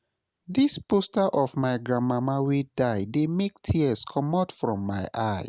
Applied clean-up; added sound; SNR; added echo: none; none; none; none.